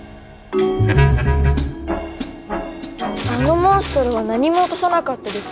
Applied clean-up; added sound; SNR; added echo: none; none; none; none.